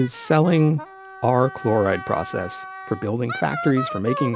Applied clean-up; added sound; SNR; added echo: none; Wind instrument, woodwind instrument; 12 dB; none.